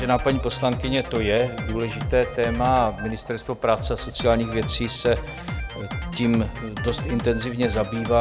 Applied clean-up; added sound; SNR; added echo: none; Drum kit; 8 dB; none.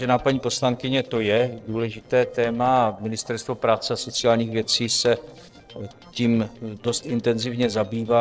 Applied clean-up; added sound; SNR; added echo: neural separator model SepFormer DNS4.